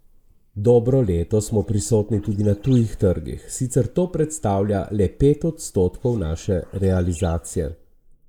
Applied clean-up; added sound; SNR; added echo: neural mask model Resemble Enhance denoiser.